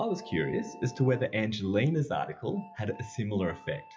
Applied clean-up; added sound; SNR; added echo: classical method WPE with log-MMSE.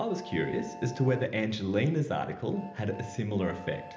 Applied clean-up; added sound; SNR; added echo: none; Train; 17 dB; reverberation time 0.8 s.